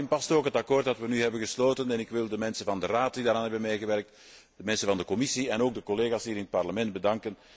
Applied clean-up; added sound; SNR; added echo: none; none; none; none.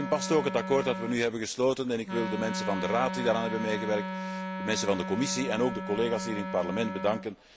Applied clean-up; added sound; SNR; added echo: none; Wind instrument, woodwind instrument; 6 dB; none.